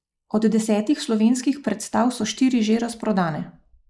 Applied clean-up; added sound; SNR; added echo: neural mask model Resemble Enhance denoiser.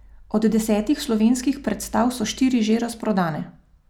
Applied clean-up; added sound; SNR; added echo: none; none; none; none.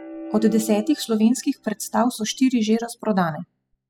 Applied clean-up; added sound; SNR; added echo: classical method spectral subtraction.